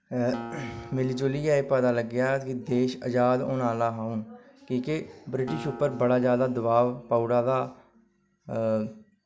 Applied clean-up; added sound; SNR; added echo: none; Acoustic guitar; 17 dB; none.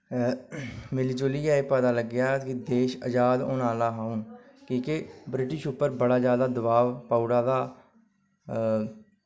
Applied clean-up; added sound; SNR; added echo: none; none; none; none.